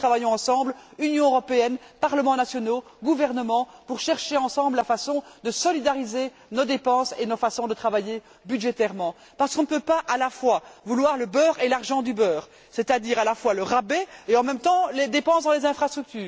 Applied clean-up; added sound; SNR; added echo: none; none; none; none.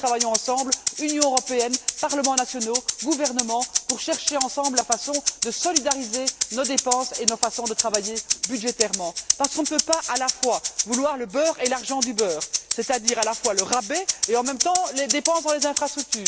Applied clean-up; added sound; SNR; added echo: none; Rattle (instrument); 1 dB; none.